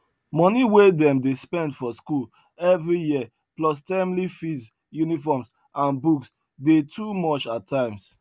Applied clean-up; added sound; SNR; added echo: none; none; none; none.